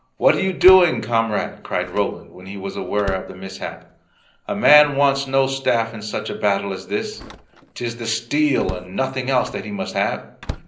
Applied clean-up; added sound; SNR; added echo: none; Slam; 17 dB; reverberation time 0.5 s.